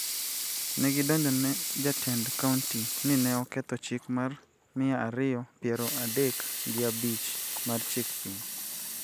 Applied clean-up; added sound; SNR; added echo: none; Sink (filling or washing) / Water tap, faucet / Liquid; 3 dB; none.